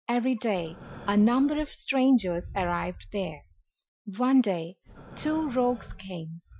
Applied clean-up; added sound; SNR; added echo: classical method Wiener filter.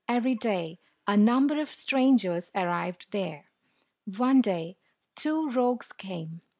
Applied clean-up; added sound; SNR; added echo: none; none; none; none.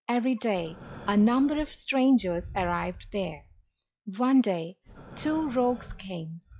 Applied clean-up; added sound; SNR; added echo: classical method log-MMSE.